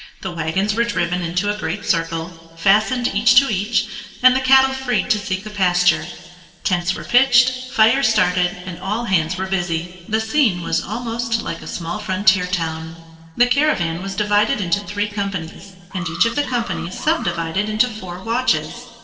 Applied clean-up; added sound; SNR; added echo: neural separator model SepFormer DNS4.